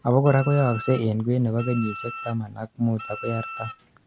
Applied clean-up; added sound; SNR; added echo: none; Wind instrument, woodwind instrument; 14 dB; none.